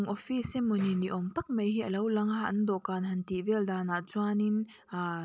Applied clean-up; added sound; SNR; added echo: none; none; none; none.